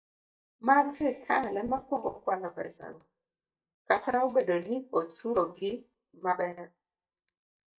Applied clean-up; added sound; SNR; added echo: neural mask model DeepFilterNet 3.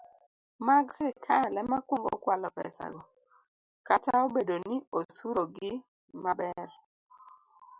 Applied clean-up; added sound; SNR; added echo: none; none; none; none.